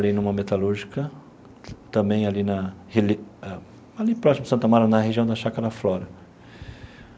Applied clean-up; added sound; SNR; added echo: none; none; none; none.